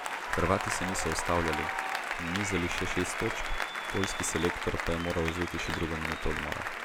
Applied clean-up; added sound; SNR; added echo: none; Applause; 1 dB; none.